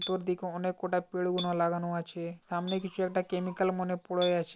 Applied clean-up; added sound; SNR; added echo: none; Chink, clink; 15 dB; none.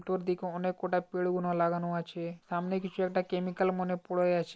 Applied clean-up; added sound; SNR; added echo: neural mask model Resemble Enhance denoiser.